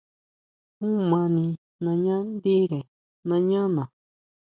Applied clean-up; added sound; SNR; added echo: none; none; none; none.